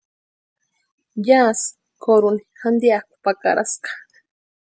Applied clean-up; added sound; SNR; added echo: none; none; none; none.